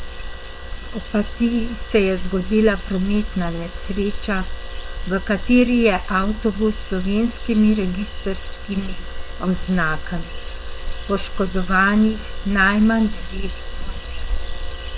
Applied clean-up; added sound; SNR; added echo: neural separator model SepFormer WHAM!.